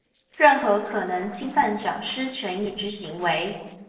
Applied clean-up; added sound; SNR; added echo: neural separator model SepFormer DNS4.